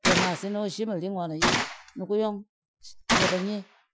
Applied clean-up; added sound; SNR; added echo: classical method Wiener filter.